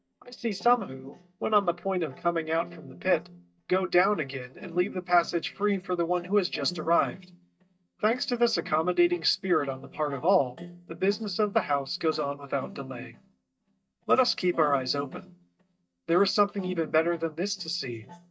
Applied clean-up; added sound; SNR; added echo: neural mask model DeepFilterNet 3.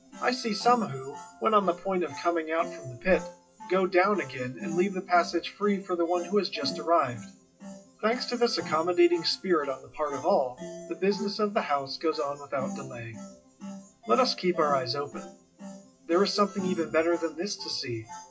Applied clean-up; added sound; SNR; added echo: classical method WPE with log-MMSE.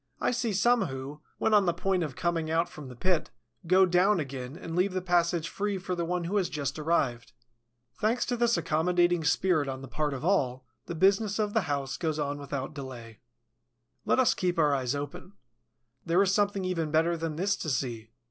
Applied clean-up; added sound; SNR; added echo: none; none; none; none.